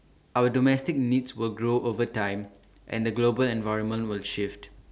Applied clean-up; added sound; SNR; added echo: none; none; none; none.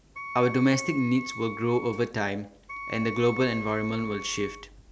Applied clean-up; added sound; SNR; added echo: none; Wind instrument, woodwind instrument; 11 dB; none.